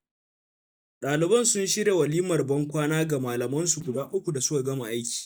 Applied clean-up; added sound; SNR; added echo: neural mask model DeepFilterNet 3.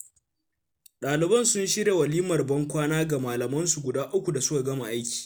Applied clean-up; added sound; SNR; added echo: none; none; none; none.